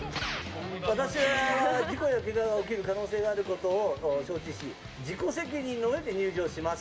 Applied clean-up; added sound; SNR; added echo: none; none; none; none.